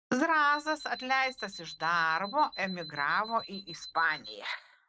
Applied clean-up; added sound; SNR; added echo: none; Alarm; 15 dB; none.